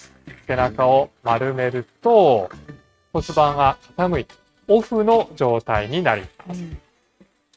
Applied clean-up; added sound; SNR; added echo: neural mask model RNNoise.